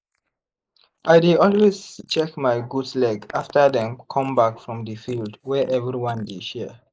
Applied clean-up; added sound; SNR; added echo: neural mask model Resemble Enhance denoiser.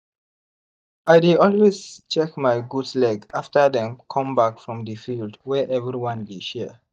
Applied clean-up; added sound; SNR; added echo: neural mask model DeepFilterNet 3.